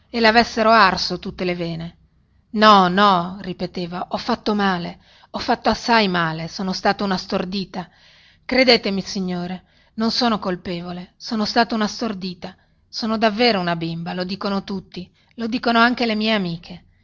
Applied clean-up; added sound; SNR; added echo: none; none; none; none.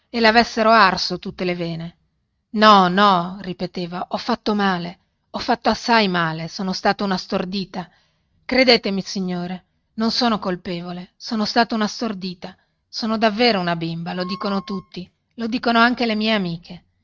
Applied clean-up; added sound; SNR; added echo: neural mask model RNNoise.